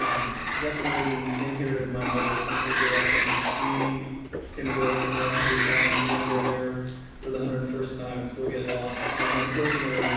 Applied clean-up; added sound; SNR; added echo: none; Sliding door; -2 dB; reverberation time 1.1 s.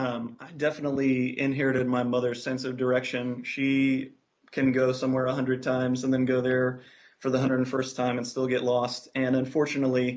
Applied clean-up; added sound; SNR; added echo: none; none; none; none.